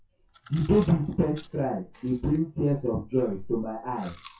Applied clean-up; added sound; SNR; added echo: classical method WPE with log-MMSE.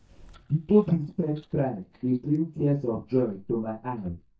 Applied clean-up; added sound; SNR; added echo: neural mask model DeepFilterNet 3.